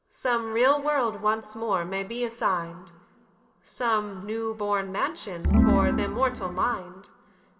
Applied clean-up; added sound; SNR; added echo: none; Organ; -4 dB; reverberation time 1.7 s.